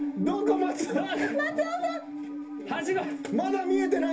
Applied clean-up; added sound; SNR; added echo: none; Musical instrument; 3 dB; reverberation time 0.3 s.